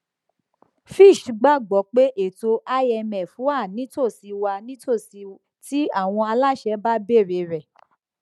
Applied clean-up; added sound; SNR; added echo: none; none; none; none.